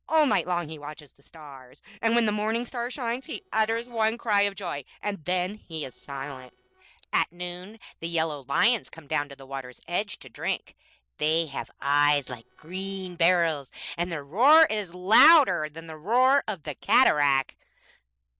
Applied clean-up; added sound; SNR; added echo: neural separator model SepFormer DNS4.